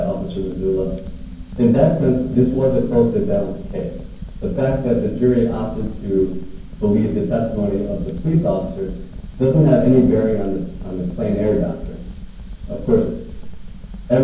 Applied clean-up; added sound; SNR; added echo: none; Fire; 11 dB; reverberation time 0.9 s.